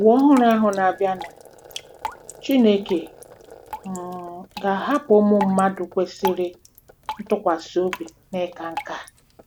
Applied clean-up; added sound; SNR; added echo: none; Drip; 15 dB; none.